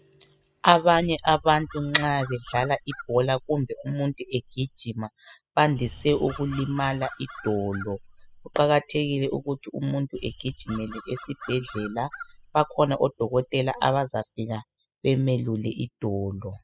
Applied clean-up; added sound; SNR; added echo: classical method spectral subtraction.